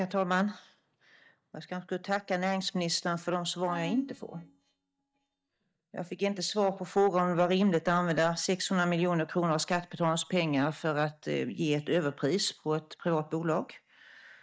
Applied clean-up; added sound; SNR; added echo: neural mask model DeepFilterNet 3.